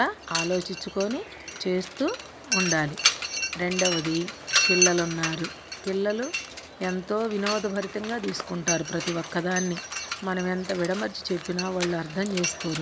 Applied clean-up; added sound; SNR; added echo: none; Mechanisms; 3 dB; none.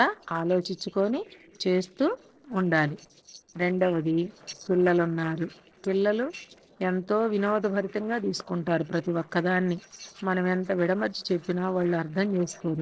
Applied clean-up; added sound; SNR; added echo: neural separator model SepFormer DNS4.